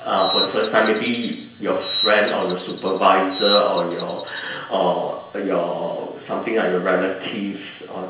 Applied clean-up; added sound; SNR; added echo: none; Bird vocalization, bird call, bird song; 4 dB; reverberation time 0.5 s.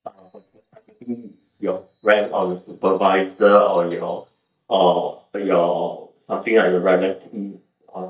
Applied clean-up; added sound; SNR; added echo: neural mask model DeepFilterNet 3.